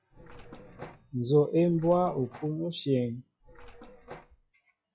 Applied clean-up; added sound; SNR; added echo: classical method log-MMSE.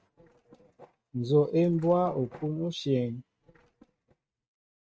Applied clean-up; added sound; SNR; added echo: neural mask model RNNoise.